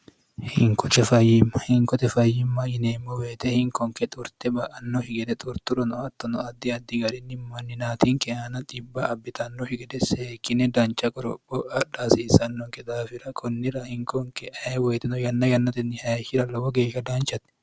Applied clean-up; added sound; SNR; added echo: none; none; none; none.